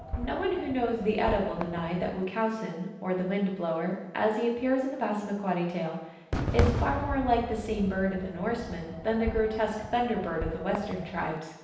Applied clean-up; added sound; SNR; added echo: none; Fireworks; 7 dB; reverberation time 0.9 s.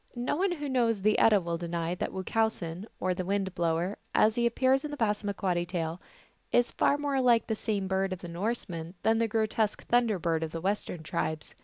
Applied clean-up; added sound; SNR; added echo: none; none; none; none.